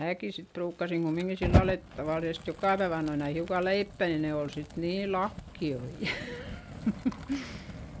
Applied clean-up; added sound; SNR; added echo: none; Fire; 5 dB; none.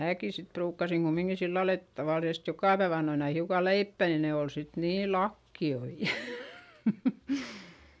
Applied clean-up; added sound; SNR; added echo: none; none; none; none.